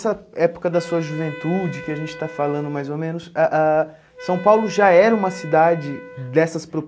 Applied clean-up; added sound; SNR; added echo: none; Wind instrument, woodwind instrument; 17 dB; none.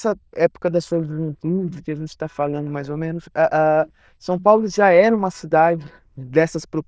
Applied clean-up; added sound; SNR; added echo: neural diffusion model UNIVERSE++.